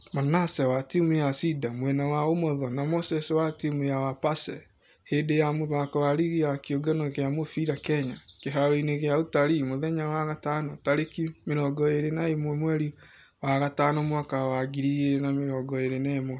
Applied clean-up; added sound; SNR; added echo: none; none; none; none.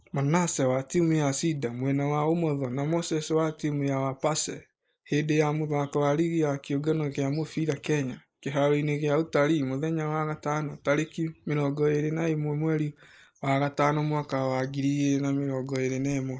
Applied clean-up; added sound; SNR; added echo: neural mask model Resemble Enhance denoiser.